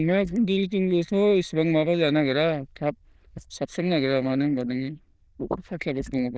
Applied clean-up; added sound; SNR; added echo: neural diffusion model UNIVERSE++.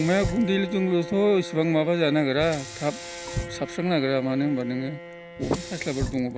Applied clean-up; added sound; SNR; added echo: none; Bowed string instrument + Sink (filling or washing); 10 dB; none.